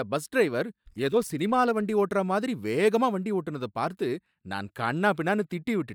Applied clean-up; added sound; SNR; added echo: neural mask model DeepFilterNet 3.